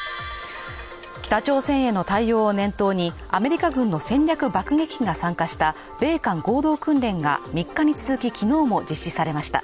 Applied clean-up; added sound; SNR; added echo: none; none; none; none.